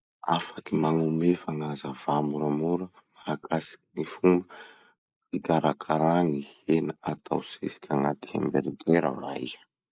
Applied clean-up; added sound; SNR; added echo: neural mask model Resemble Enhance denoiser.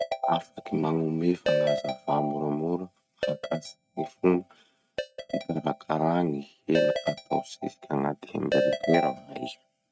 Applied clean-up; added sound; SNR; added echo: neural mask model RNNoise.